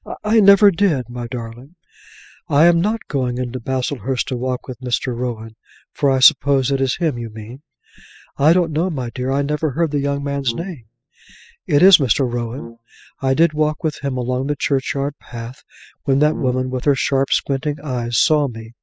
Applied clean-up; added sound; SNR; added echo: classical method spectral subtraction.